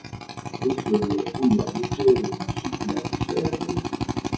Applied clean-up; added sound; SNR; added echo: classical method WPE with log-MMSE.